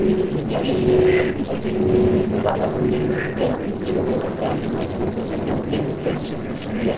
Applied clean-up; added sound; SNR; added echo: neural separator model SepFormer DNS4.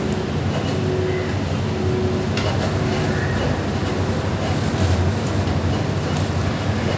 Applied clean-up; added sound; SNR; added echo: none; Glass; 12 dB; none.